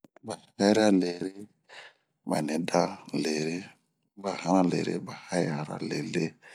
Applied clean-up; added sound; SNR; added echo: none; none; none; none.